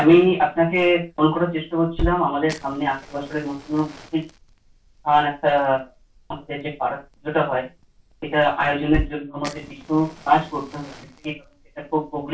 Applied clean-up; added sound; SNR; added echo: none; Fire; 14 dB; reverberation time 0.2 s.